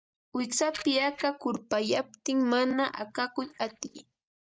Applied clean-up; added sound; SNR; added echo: neural mask model DeepFilterNet 3.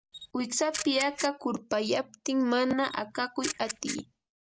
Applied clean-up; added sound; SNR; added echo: none; Camera; 11 dB; none.